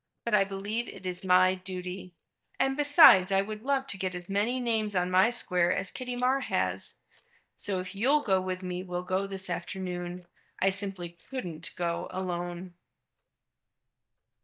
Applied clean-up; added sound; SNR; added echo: neural mask model DeepFilterNet 3.